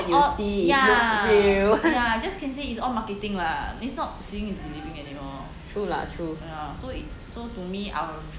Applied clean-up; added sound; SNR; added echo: none; none; none; none.